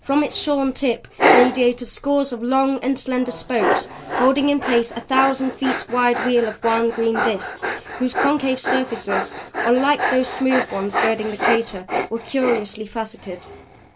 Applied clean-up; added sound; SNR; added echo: none; Dog; 4 dB; none.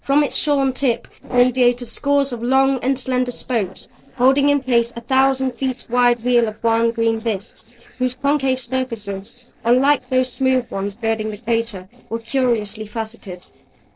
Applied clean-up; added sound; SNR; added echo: neural separator model SepFormer DNS4.